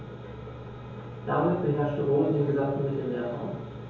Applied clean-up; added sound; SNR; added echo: none; none; none; reverberation time 0.7 s.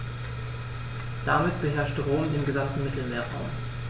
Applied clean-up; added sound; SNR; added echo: none; none; none; none.